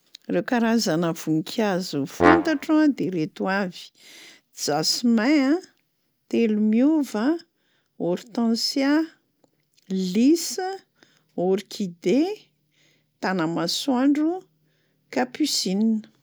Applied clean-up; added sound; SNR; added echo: none; Brass instrument; 0 dB; none.